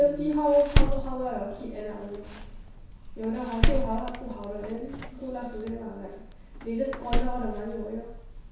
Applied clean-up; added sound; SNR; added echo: none; Door; -2 dB; reverberation time 0.7 s.